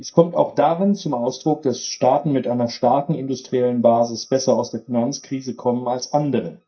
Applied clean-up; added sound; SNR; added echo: neural mask model DeepFilterNet 3.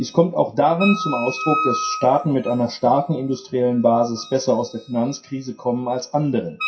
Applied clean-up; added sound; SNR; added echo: classical method WPE with log-MMSE.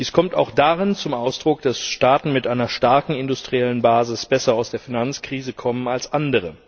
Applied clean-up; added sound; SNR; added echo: none; none; none; none.